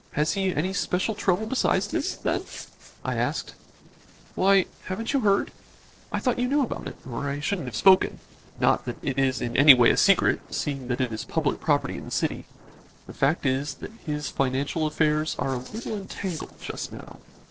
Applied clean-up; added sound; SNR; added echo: neural separator model SepFormer DNS4.